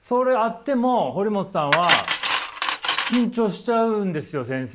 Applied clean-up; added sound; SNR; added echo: none; Cutlery, silverware; 4 dB; none.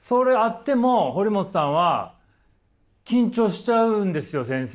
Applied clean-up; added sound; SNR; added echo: none; none; none; none.